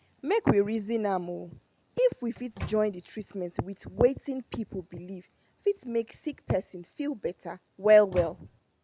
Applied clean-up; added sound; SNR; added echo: none; Microwave oven; 12 dB; none.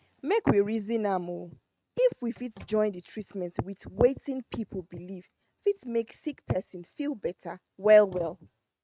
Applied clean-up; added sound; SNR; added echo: neural mask model RNNoise.